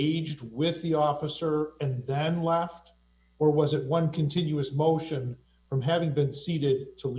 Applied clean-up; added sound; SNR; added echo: none; none; none; none.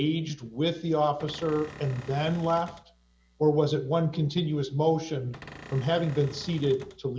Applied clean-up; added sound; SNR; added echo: none; Cupboard open or close / Door; 17 dB; none.